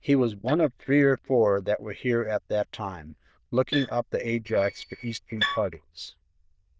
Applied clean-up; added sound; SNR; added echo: neural diffusion model UNIVERSE++.